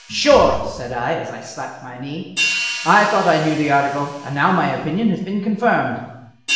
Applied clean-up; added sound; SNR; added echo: none; Hi-hat; 11 dB; reverberation time 0.9 s.